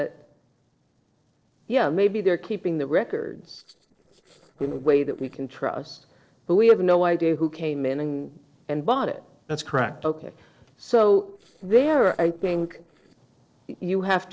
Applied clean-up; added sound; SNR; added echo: neural separator model SepFormer DNS4.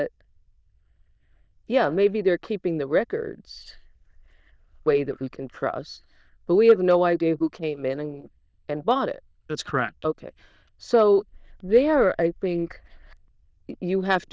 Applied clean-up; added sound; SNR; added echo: neural diffusion model UNIVERSE++.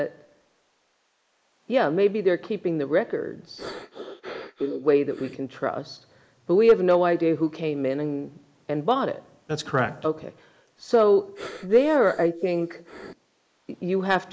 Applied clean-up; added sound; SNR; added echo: neural mask model Resemble Enhance denoiser.